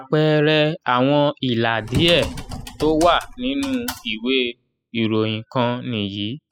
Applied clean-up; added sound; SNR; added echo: classical method spectral subtraction.